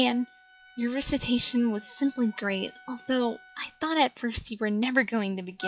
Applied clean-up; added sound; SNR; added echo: classical method log-MMSE.